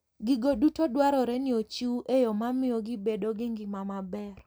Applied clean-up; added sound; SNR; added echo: none; none; none; none.